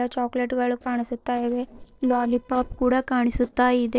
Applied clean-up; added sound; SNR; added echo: neural separator model SepFormer DNS4.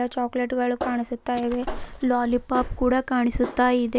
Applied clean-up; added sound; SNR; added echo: none; none; none; none.